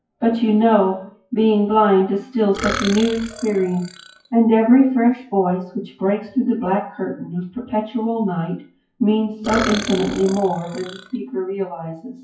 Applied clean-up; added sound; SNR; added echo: classical method WPE with log-MMSE.